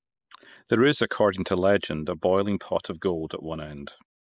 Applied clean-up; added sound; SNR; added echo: neural mask model Resemble Enhance denoiser.